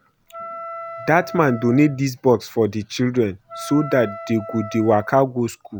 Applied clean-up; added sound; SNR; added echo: none; Wind instrument, woodwind instrument; 14 dB; none.